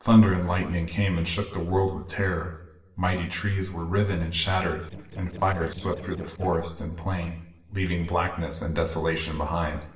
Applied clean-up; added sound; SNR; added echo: neural separator model SepFormer DNS4.